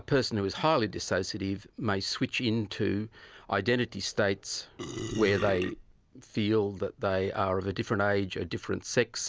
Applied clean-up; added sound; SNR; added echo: none; Burping, eructation; 7 dB; none.